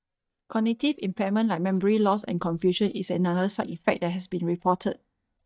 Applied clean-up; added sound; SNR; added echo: neural mask model DeepFilterNet 3.